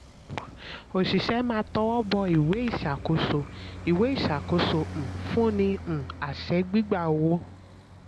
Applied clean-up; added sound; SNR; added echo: none; Traffic noise, roadway noise; 13 dB; none.